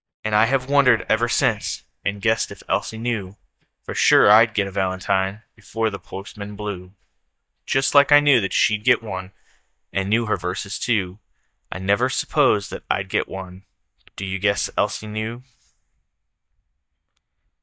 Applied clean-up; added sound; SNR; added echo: neural mask model DeepFilterNet 3.